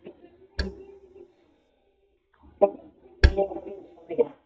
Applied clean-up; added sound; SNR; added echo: neural mask model DeepFilterNet 3.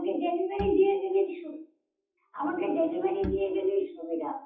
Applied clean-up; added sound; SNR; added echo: classical method WPE with log-MMSE.